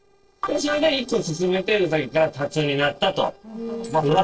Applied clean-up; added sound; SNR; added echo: neural separator model SepFormer DNS4.